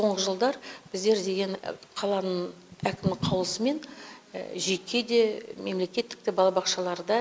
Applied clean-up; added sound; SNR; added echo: none; none; none; none.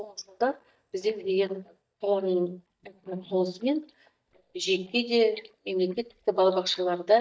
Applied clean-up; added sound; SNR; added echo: neural mask model DeepFilterNet 3.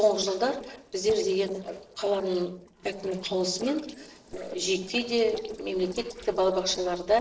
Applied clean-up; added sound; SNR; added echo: neural separator model SepFormer DNS4.